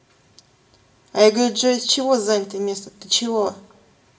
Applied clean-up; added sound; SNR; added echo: none; none; none; reverberation time 0.5 s.